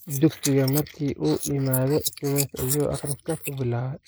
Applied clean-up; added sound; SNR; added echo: neural mask model Resemble Enhance denoiser.